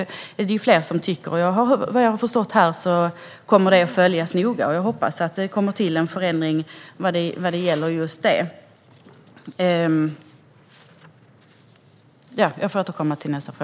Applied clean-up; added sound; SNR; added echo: none; none; none; none.